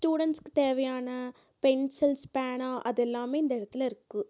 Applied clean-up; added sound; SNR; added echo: none; none; none; none.